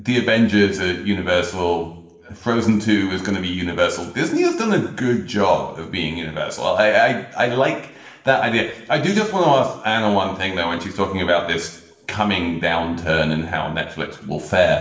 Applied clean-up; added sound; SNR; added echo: none; none; none; reverberation time 0.8 s.